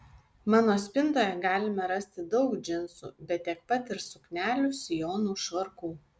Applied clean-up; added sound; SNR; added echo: none; none; none; none.